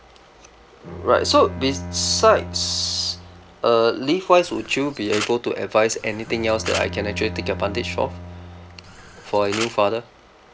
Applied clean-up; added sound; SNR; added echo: none; Bowed string instrument + Camera; 11 dB; none.